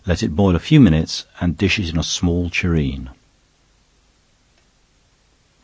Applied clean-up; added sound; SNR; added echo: none; none; none; none.